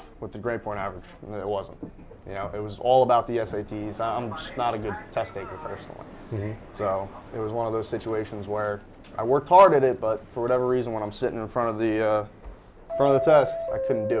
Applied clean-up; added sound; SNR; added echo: none; Subway, metro, underground; 12 dB; none.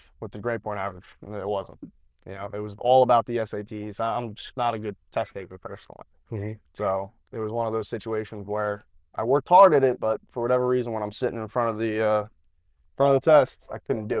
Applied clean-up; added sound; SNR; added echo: neural diffusion model UNIVERSE++.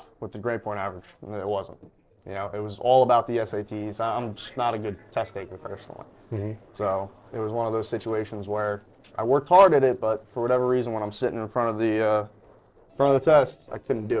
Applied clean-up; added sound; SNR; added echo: neural separator model SepFormer DNS4.